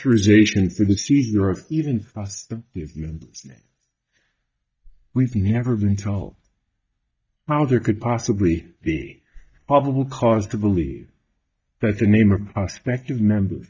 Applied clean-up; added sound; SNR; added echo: neural mask model DeepFilterNet 3.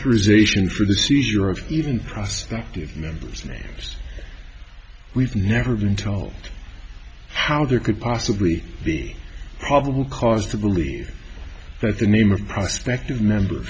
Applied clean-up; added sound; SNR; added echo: none; none; none; none.